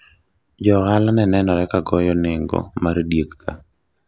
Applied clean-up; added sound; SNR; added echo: none; none; none; none.